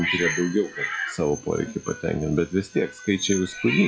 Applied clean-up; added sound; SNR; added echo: classical method log-MMSE.